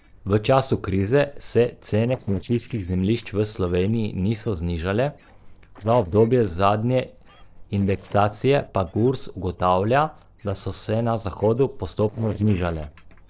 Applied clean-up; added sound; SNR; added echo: neural separator model SepFormer DNS4.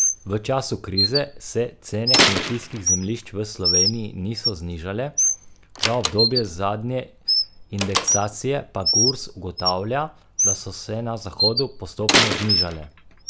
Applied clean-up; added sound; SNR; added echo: none; Slam + Bird; -3 dB; none.